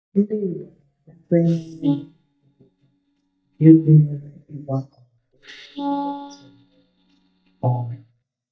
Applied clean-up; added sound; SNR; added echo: neural mask model DeepFilterNet 3.